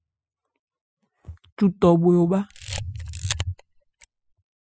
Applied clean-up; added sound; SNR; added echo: classical method spectral subtraction.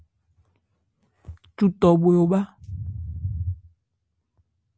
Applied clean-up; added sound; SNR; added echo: none; none; none; none.